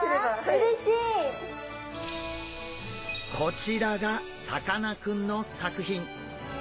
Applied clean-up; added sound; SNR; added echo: none; none; none; none.